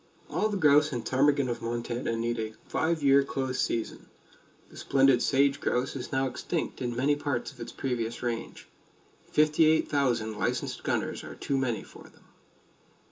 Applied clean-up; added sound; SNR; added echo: none; none; none; reverberation time 0.2 s.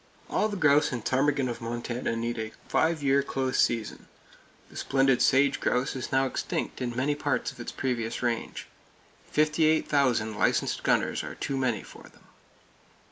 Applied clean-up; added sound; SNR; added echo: none; none; none; none.